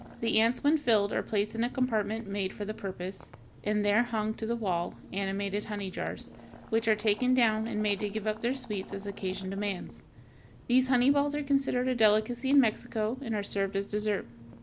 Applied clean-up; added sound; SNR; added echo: none; Boiling + Brass instrument; 18 dB; none.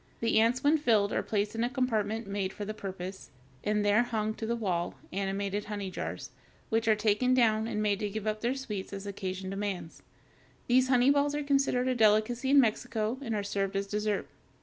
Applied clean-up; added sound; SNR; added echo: none; none; none; none.